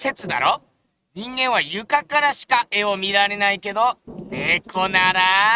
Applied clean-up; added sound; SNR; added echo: neural mask model RNNoise.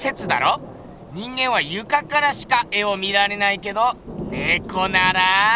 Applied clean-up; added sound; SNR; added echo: none; Thunder / Rain; 14 dB; none.